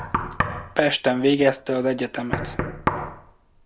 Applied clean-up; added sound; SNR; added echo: none; Knock; 6 dB; none.